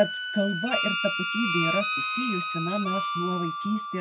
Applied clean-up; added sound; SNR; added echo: none; Harmonica; -2 dB; none.